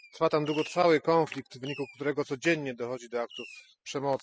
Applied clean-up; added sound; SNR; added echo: classical method spectral subtraction.